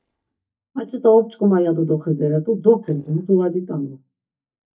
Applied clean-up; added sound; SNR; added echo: neural mask model DeepFilterNet 3.